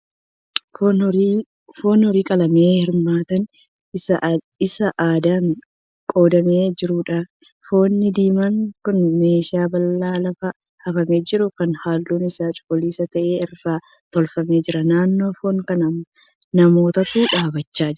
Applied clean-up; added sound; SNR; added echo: neural mask model Resemble Enhance denoiser.